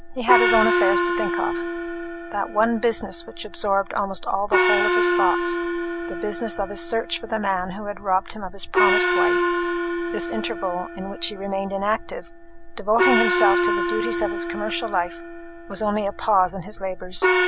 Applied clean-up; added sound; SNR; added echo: none; Gong; -1 dB; none.